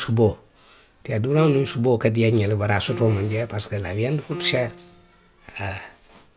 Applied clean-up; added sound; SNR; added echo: none; Piano; 17 dB; none.